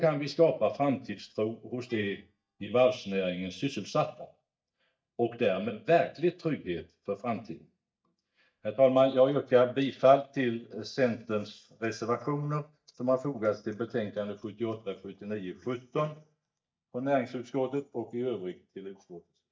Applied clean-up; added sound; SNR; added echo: neural mask model DeepFilterNet 3.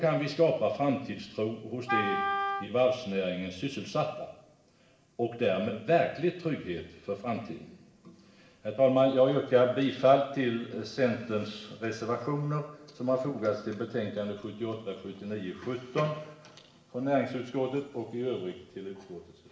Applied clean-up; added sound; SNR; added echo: none; Wind instrument, woodwind instrument; 3 dB; reverberation time 0.8 s.